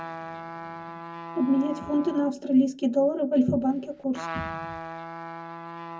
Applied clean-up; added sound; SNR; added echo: none; Trumpet; 11 dB; reverberation time 0.3 s.